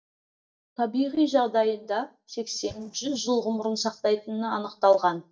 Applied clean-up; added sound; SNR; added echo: neural mask model DeepFilterNet 3.